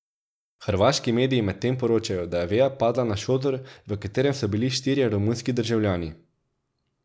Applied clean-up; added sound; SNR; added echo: none; none; none; none.